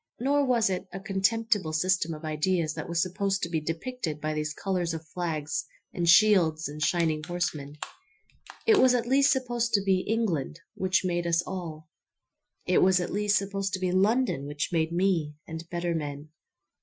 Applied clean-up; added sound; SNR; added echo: classical method Wiener filter.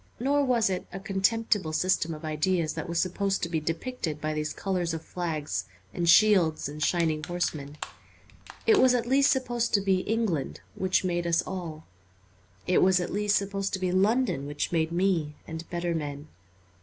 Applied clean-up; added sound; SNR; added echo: none; Crushing; 16 dB; none.